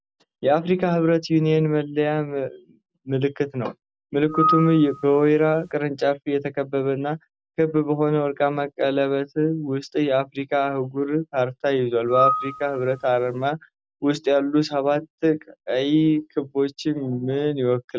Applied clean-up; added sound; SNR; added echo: none; Screech / Glass; 4 dB; none.